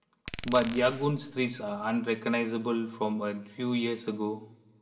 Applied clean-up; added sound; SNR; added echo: none; Glass; 12 dB; reverberation time 2.0 s.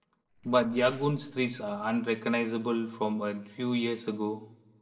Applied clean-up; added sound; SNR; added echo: neural separator model SepFormer DNS4.